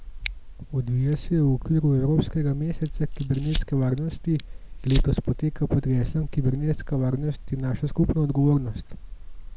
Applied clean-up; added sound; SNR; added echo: none; Fire; 7 dB; none.